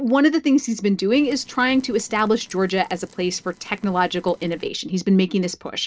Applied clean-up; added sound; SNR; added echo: neural separator model SepFormer DNS4.